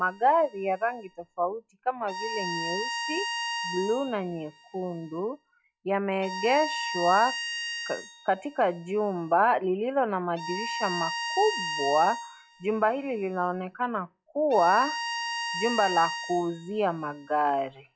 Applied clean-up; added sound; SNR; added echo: classical method log-MMSE.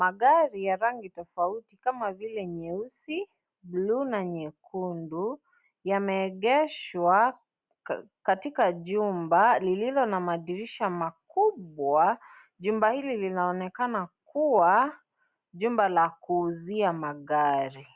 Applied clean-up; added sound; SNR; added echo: none; none; none; none.